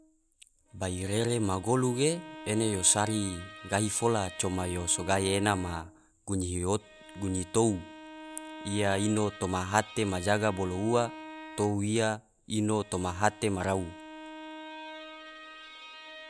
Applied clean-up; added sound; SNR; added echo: none; Bowed string instrument; 16 dB; none.